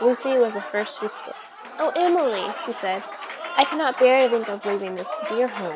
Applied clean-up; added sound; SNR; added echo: none; Applause / Crowd; 10 dB; none.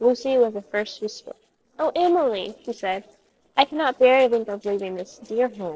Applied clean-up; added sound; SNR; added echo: neural separator model SepFormer DNS4.